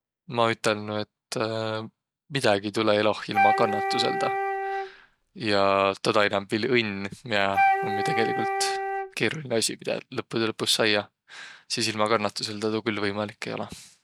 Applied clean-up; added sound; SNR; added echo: none; Wind instrument, woodwind instrument; 0 dB; none.